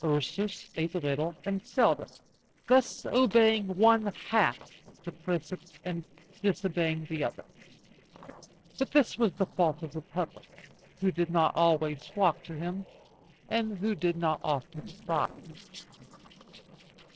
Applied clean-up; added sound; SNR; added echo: neural separator model SepFormer DNS4.